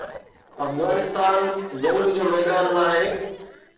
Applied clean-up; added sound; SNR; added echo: neural separator model SepFormer DNS4.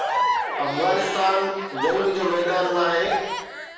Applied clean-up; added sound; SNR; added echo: none; Crowd / Cheering; 4 dB; reverberation time 0.9 s.